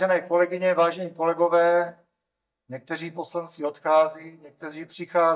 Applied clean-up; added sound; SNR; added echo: neural mask model DeepFilterNet 3.